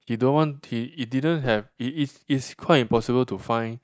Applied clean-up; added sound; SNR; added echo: neural mask model DeepFilterNet 3.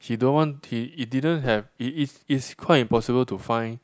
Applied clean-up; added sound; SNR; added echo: none; Whoosh, swoosh, swish; 18 dB; none.